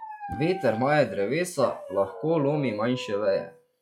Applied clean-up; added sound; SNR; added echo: classical method log-MMSE.